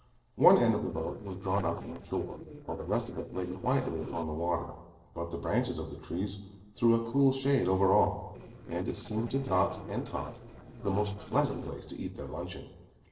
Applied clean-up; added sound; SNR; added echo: neural separator model SepFormer DNS4.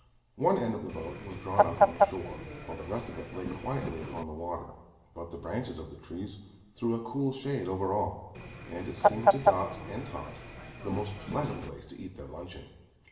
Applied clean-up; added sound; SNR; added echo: none; Fowl; -5 dB; reverberation time 1.2 s.